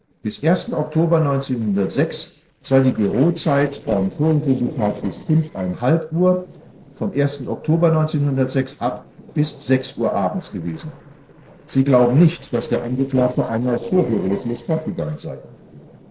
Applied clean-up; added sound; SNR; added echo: neural separator model SepFormer DNS4.